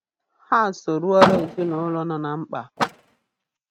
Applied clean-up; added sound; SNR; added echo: neural mask model RNNoise.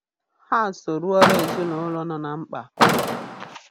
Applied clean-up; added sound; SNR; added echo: none; Car; -1 dB; none.